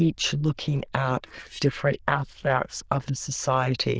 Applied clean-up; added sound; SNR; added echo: neural diffusion model UNIVERSE++.